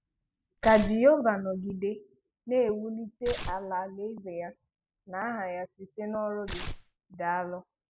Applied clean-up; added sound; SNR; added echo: none; Tearing; 7 dB; none.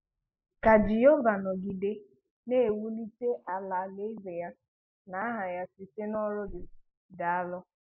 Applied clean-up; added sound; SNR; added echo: neural mask model Resemble Enhance denoiser.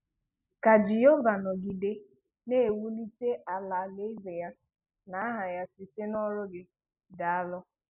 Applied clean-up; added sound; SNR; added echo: none; none; none; none.